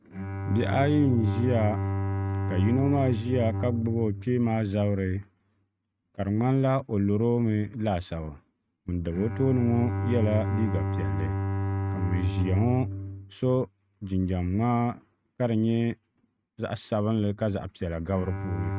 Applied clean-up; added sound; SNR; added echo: neural mask model RNNoise.